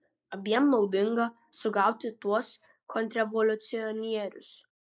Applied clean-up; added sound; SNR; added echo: neural mask model Resemble Enhance denoiser.